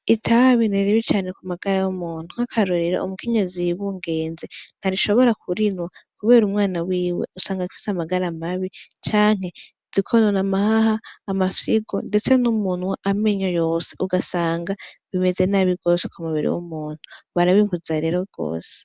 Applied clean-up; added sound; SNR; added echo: none; none; none; none.